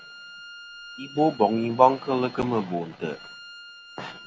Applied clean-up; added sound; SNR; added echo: none; Bowed string instrument; 19 dB; none.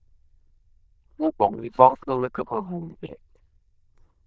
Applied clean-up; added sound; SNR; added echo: neural diffusion model UNIVERSE++.